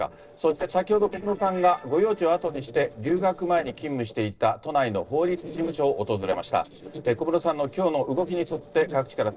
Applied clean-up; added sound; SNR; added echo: neural separator model SepFormer DNS4.